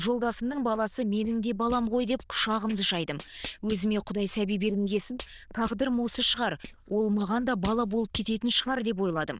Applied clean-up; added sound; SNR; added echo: neural diffusion model UNIVERSE++.